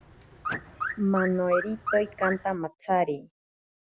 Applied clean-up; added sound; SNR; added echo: none; Alarm / Car; 6 dB; none.